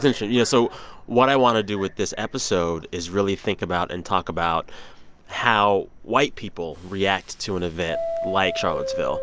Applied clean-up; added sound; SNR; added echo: none; Subway, metro, underground; 12 dB; none.